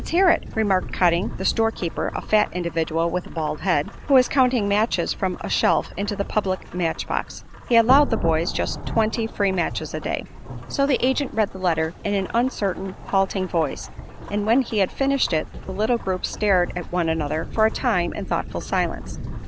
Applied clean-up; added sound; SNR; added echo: none; Rain / Thunderstorm; 10 dB; none.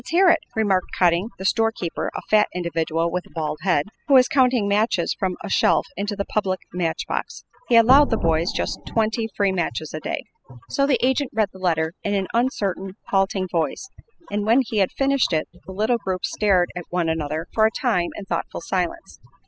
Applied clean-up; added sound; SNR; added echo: classical method spectral subtraction.